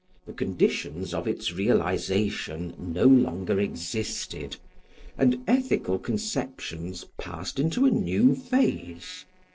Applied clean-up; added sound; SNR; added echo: neural separator model SepFormer DNS4.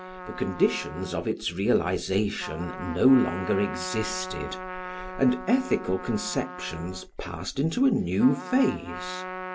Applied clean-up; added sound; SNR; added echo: none; Trumpet; 12 dB; none.